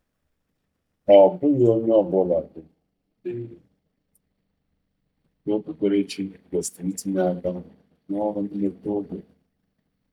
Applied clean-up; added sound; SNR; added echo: neural mask model DeepFilterNet 3.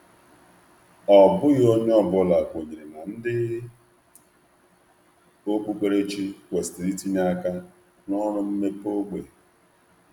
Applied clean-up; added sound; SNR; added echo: none; none; none; none.